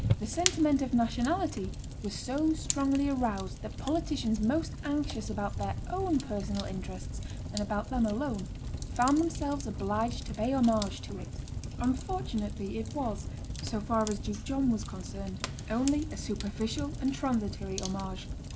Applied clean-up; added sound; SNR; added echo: none; Fire; 5 dB; none.